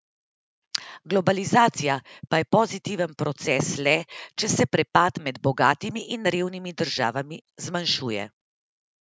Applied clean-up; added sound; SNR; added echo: none; none; none; none.